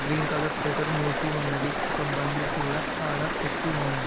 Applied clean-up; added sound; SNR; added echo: none; Stream; -2 dB; none.